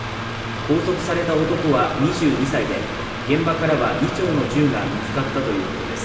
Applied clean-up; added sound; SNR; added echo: none; Mechanical fan; 6 dB; reverberation time 2.6 s.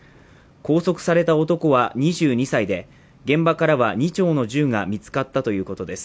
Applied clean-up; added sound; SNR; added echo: none; none; none; none.